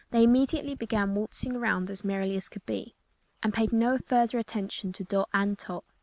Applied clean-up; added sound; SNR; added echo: none; none; none; none.